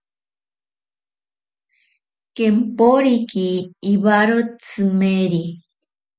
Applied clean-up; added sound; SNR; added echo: none; none; none; none.